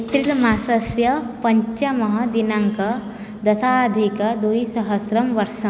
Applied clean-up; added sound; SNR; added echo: none; none; none; none.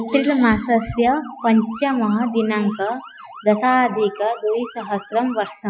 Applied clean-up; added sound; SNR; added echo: classical method Wiener filter.